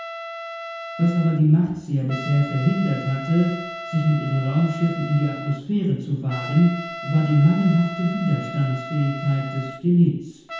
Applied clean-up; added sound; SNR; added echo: none; Trumpet; 13 dB; reverberation time 0.9 s.